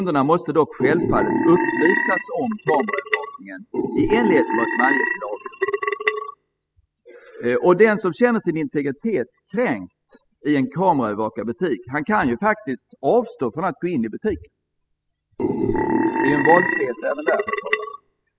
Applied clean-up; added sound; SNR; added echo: classical method spectral subtraction.